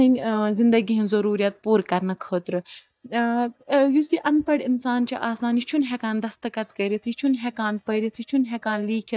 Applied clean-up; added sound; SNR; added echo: neural mask model DeepFilterNet 3.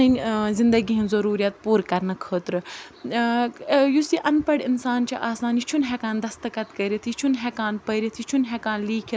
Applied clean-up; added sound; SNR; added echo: none; none; none; none.